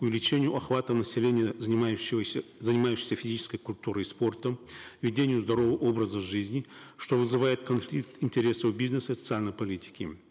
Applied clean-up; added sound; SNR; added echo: none; none; none; none.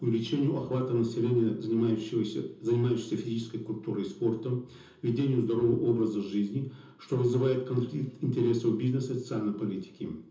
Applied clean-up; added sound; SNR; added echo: none; none; none; reverberation time 0.6 s.